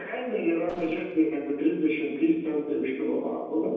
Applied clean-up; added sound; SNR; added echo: neural separator model SepFormer DNS4.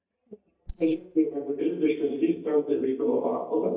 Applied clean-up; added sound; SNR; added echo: neural mask model DeepFilterNet 3.